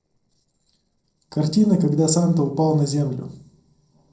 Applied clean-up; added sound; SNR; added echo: neural separator model SepFormer DNS4.